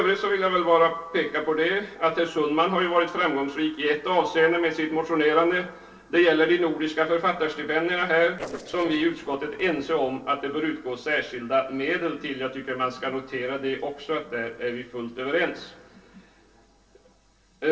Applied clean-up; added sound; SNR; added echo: neural separator model SepFormer DNS4.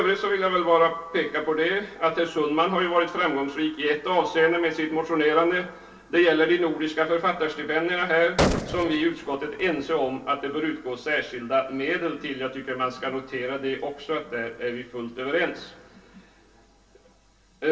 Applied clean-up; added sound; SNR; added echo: none; Gunshot, gunfire; 4 dB; reverberation time 0.3 s.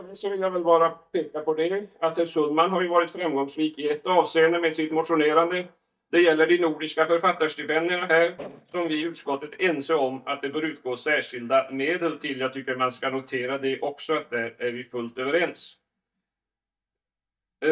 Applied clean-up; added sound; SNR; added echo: neural mask model DeepFilterNet 3.